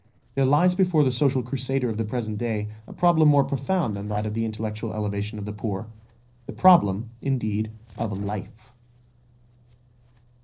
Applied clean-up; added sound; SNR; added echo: neural separator model SepFormer DNS4.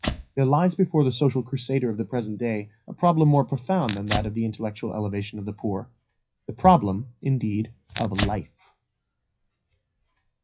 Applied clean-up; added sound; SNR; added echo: classical method WPE with log-MMSE.